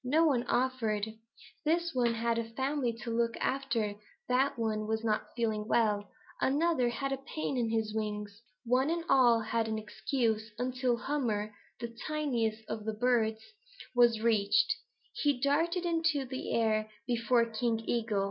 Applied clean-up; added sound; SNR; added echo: none; none; none; none.